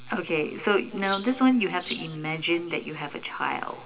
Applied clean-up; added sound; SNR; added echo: none; Rattle (instrument); 12 dB; reverberation time 2.7 s.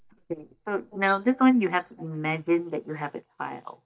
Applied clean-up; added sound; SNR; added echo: neural mask model DeepFilterNet 3.